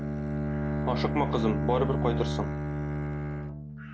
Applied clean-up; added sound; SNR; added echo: none; Bowed string instrument; -3 dB; none.